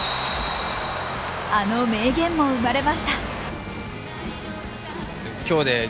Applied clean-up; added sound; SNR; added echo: none; none; none; none.